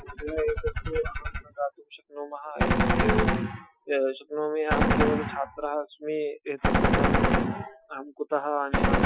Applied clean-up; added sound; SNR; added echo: classical method Wiener filter.